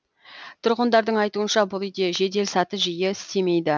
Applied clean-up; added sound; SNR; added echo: none; none; none; none.